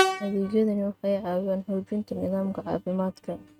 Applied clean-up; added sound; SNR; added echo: neural mask model RNNoise.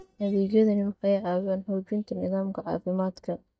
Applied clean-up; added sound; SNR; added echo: neural mask model DeepFilterNet 3.